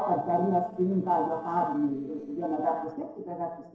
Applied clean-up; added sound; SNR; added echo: neural separator model SepFormer DNS4.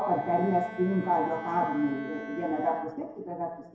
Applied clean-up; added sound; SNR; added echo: none; Bowed string instrument; 14 dB; reverberation time 0.9 s.